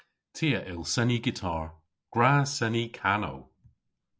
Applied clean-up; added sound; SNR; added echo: none; none; none; none.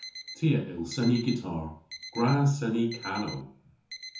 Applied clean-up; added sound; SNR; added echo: none; Alarm; 16 dB; reverberation time 0.6 s.